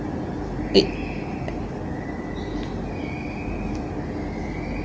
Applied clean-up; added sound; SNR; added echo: none; none; none; none.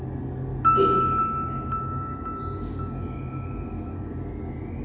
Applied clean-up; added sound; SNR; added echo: none; Piano; -1 dB; reverberation time 1.3 s.